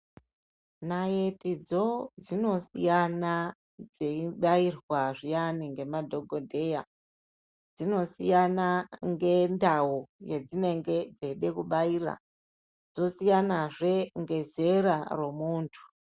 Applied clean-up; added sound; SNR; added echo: none; none; none; none.